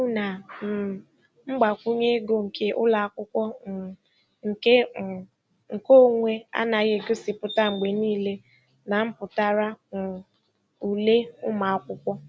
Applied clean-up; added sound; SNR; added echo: none; none; none; none.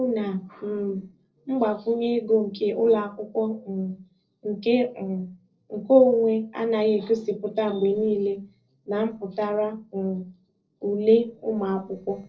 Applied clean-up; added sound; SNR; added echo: neural separator model SepFormer DNS4.